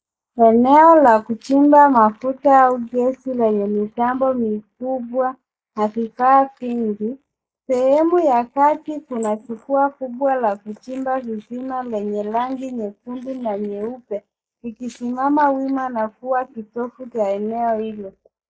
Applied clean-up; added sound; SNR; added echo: neural mask model Resemble Enhance denoiser.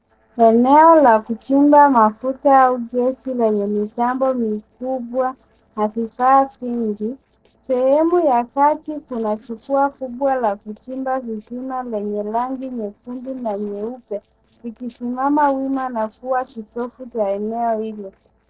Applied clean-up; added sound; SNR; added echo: neural separator model SepFormer DNS4.